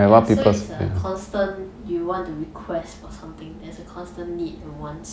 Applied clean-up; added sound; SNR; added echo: none; none; none; none.